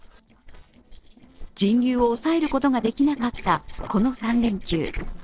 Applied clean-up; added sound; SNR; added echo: neural separator model SepFormer DNS4.